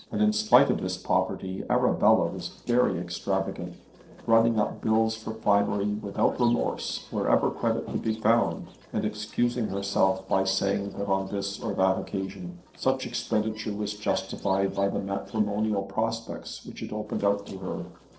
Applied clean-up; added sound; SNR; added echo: neural separator model SepFormer DNS4.